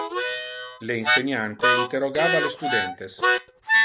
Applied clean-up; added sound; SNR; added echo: none; Harmonica; -4 dB; none.